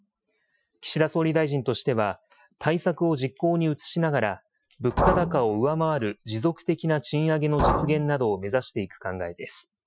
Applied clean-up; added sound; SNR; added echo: classical method Wiener filter.